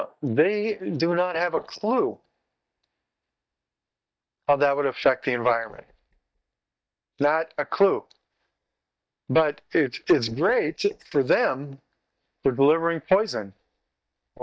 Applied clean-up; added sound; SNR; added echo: neural mask model DeepFilterNet 3.